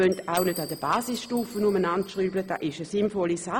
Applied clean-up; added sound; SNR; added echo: none; Glass; 17 dB; none.